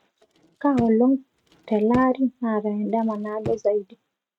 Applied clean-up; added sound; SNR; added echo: neural mask model RNNoise.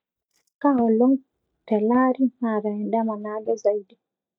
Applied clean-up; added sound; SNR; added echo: neural mask model DeepFilterNet 3.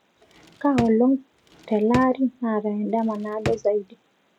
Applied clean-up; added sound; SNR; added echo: none; Drawer open or close; 12 dB; none.